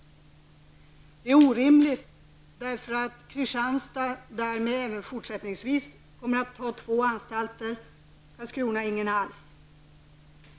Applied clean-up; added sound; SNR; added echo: none; none; none; none.